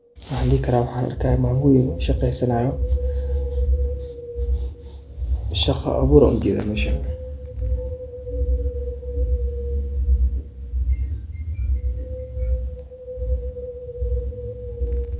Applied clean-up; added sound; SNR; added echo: none; Wind; 15 dB; none.